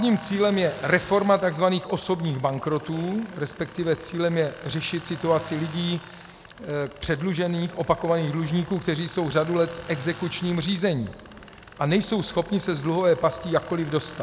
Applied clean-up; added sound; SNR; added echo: none; Tools; 19 dB; none.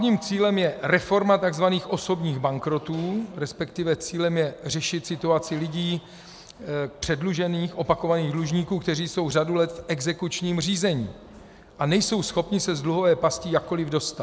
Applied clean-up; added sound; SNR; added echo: none; none; none; none.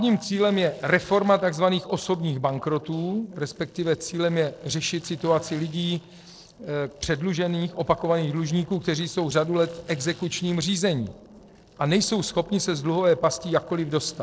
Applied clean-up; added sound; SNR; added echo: neural separator model SepFormer DNS4.